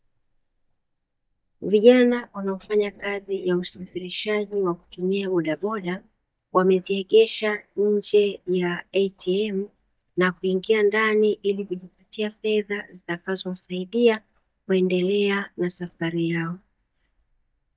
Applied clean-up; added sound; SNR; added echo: neural mask model DeepFilterNet 3.